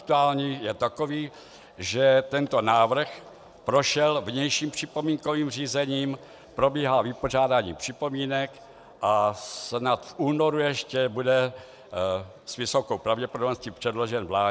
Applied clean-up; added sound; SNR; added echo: none; none; none; none.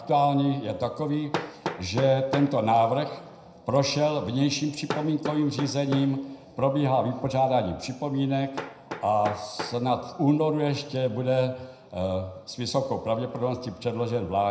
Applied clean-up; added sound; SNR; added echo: none; Hammer; 14 dB; reverberation time 0.7 s.